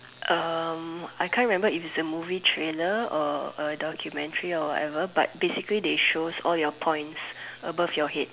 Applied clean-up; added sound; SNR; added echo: none; none; none; none.